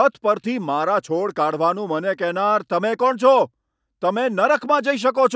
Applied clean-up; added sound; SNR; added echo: none; none; none; none.